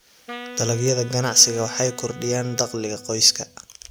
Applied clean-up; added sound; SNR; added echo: none; Wind instrument, woodwind instrument; 17 dB; none.